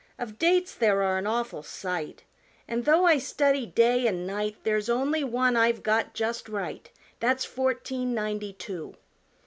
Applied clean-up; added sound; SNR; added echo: none; none; none; none.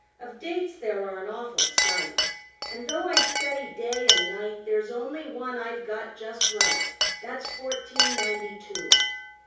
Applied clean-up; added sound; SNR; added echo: none; Chink, clink; -5 dB; reverberation time 0.6 s.